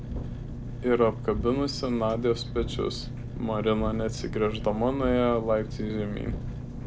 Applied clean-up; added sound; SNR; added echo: none; Engine; 6 dB; none.